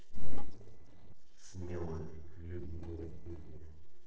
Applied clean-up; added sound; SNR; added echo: neural separator model SepFormer DNS4.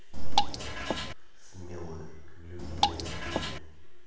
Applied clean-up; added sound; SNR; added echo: none; Drip / Water; 3 dB; reverberation time 0.9 s.